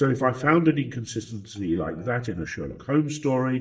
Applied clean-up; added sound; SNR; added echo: neural mask model DeepFilterNet 3.